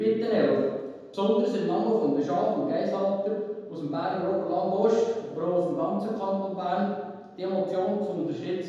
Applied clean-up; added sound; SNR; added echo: none; none; none; reverberation time 1.2 s.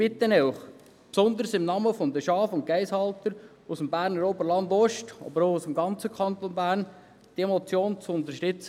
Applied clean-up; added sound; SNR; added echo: none; none; none; none.